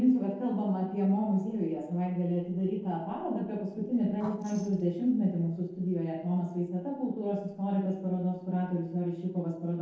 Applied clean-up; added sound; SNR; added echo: neural separator model SepFormer DNS4.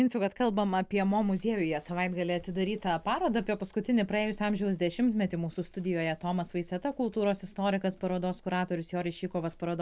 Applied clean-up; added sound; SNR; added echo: none; none; none; none.